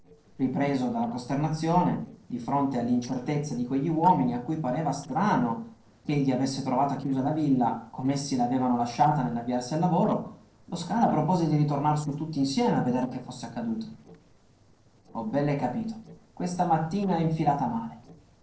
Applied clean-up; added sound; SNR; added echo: neural separator model SepFormer DNS4.